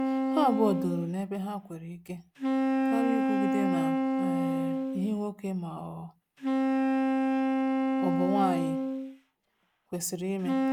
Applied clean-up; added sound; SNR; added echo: none; Wind instrument, woodwind instrument; -4 dB; none.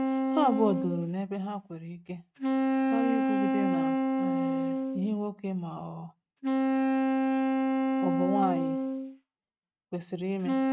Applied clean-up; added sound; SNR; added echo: neural mask model RNNoise.